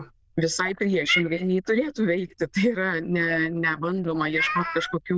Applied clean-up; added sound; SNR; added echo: neural diffusion model UNIVERSE++.